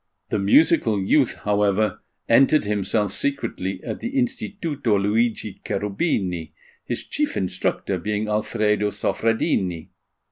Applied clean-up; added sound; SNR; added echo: none; none; none; none.